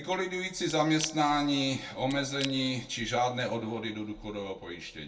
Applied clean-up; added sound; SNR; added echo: none; Crack / Crushing; 15 dB; reverberation time 0.2 s.